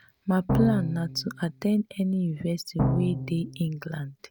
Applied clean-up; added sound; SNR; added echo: none; Drum; 2 dB; none.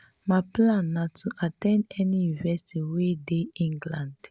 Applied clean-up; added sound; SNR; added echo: none; none; none; none.